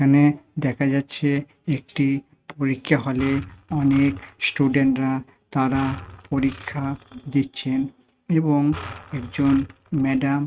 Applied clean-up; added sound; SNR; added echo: neural mask model RNNoise.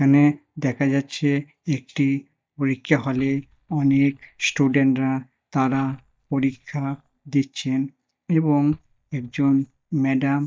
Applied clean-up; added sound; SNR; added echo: neural mask model DeepFilterNet 3.